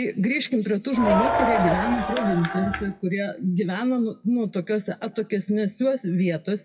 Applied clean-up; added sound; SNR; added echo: classical method WPE with log-MMSE.